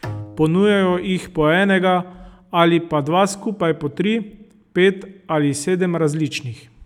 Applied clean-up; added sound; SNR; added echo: none; Bowed string instrument; 19 dB; none.